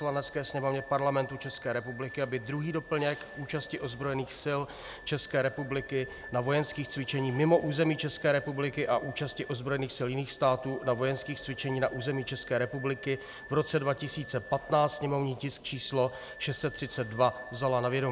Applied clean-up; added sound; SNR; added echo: none; Wind instrument, woodwind instrument; 17 dB; none.